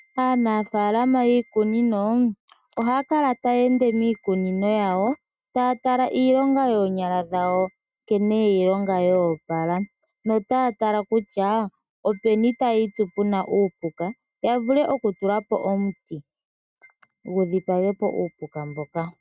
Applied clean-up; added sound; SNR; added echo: neural mask model RNNoise.